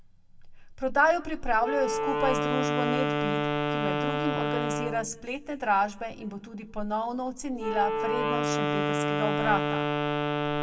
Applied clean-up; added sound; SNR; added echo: none; Wind instrument, woodwind instrument; -1 dB; reverberation time 1.1 s.